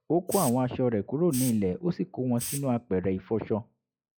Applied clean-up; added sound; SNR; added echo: classical method log-MMSE.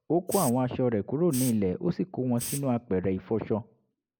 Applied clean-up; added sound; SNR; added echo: neural mask model Resemble Enhance denoiser.